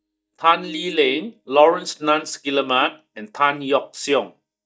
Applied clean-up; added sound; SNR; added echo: neural mask model DeepFilterNet 3.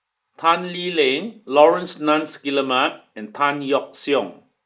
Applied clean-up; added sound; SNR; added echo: neural mask model Resemble Enhance denoiser.